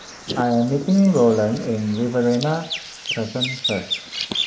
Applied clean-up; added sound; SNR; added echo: neural mask model Resemble Enhance denoiser.